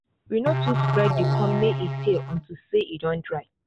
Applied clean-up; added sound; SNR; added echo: none; Musical instrument; -1 dB; none.